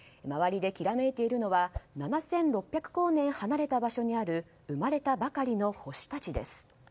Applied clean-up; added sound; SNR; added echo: none; Whoosh, swoosh, swish; 11 dB; none.